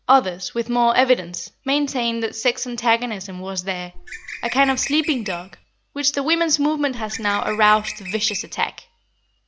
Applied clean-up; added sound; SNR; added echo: none; Bird; 12 dB; none.